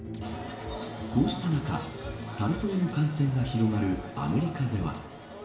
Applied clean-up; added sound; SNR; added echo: none; Drum kit; 17 dB; reverberation time 0.7 s.